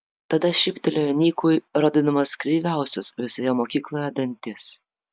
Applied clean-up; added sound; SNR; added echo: none; none; none; none.